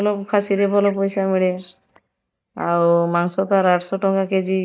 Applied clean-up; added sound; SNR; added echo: neural mask model DeepFilterNet 3.